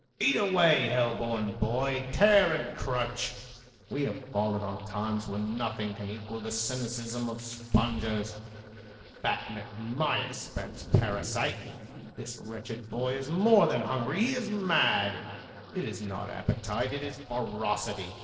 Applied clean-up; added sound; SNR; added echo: neural separator model SepFormer DNS4.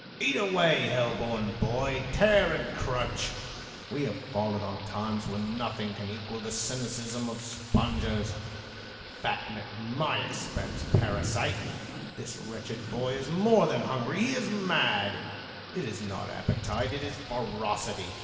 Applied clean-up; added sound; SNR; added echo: none; Thunder / Rain; 12 dB; reverberation time 2.2 s.